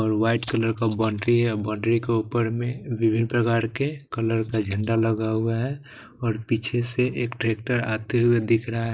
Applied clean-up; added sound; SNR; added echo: neural mask model Resemble Enhance denoiser.